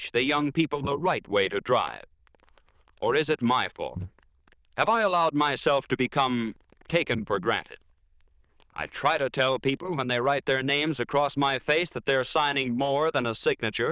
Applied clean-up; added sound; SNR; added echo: neural diffusion model UNIVERSE++.